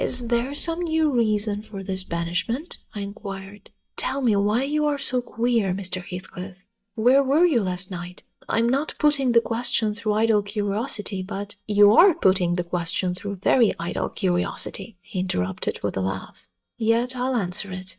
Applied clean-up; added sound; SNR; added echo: neural mask model DeepFilterNet 3.